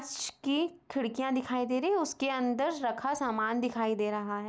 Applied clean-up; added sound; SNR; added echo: none; none; none; none.